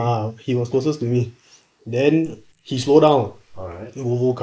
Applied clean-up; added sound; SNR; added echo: neural mask model Resemble Enhance denoiser.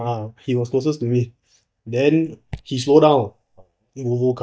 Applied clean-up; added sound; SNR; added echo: neural mask model DeepFilterNet 3.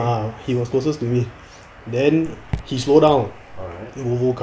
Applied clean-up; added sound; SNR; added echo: none; Raindrop / Drip; 12 dB; none.